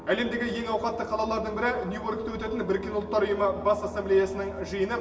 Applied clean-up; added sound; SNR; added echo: none; none; none; reverberation time 1.1 s.